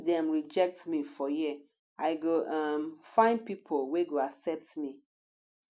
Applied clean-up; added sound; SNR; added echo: none; none; none; none.